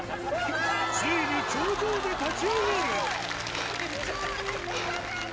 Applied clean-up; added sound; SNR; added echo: none; none; none; none.